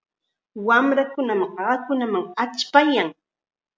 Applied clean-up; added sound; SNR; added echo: none; none; none; none.